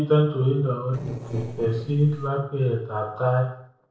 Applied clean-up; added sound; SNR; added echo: neural separator model SepFormer DNS4.